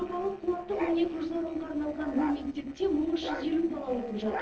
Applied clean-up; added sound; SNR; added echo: neural separator model SepFormer DNS4.